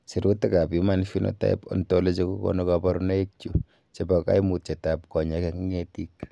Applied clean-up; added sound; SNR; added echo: none; none; none; none.